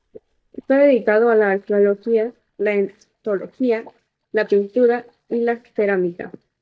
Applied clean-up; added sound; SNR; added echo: neural mask model DeepFilterNet 3.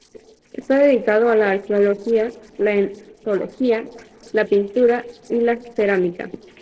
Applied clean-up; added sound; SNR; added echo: neural separator model SepFormer DNS4.